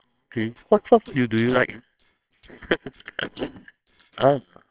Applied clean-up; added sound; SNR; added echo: neural separator model SepFormer WHAMR!.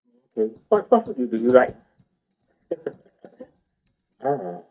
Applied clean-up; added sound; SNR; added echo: neural mask model DeepFilterNet 3.